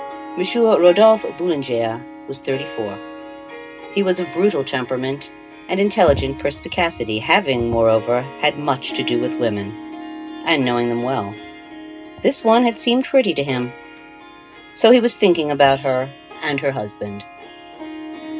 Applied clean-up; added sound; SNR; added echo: none; Harp; 15 dB; reverberation time 0.2 s.